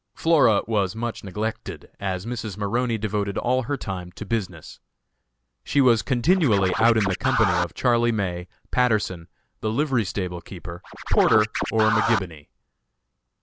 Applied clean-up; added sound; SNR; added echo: none; Scratching (performance technique); 3 dB; none.